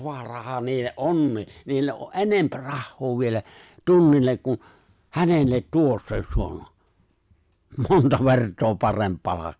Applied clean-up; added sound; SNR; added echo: none; none; none; none.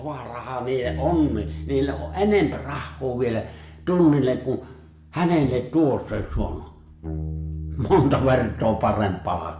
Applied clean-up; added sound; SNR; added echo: none; Bass guitar; 12 dB; reverberation time 0.6 s.